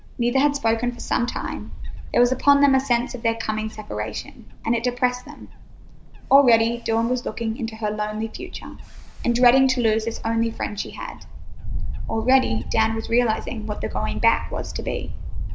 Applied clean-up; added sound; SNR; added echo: none; Wind / Bird; 6 dB; none.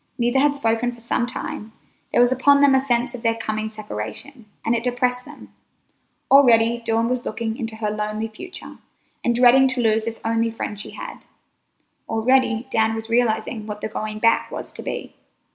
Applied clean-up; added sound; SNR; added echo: none; none; none; none.